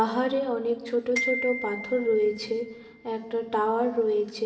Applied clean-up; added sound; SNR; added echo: none; Glockenspiel; 9 dB; reverberation time 0.8 s.